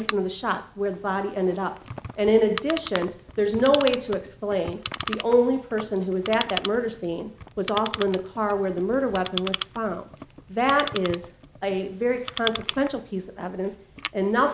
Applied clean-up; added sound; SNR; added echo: none; Clock; 11 dB; none.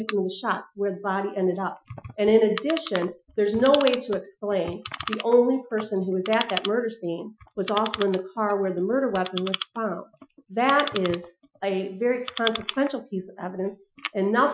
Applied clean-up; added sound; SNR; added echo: classical method Wiener filter.